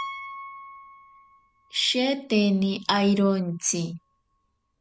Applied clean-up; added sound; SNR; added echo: none; Piano; 18 dB; none.